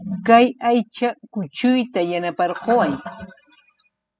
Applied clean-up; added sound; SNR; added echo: classical method spectral subtraction.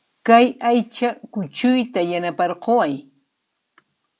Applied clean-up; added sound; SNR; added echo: none; none; none; none.